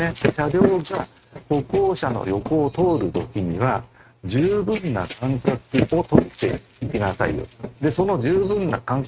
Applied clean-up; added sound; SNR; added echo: neural mask model RNNoise.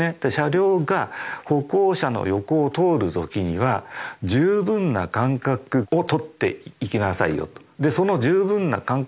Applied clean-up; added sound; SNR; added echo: none; none; none; none.